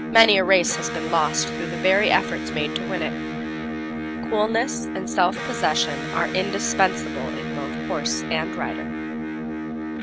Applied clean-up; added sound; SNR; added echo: none; Electric guitar; 4 dB; none.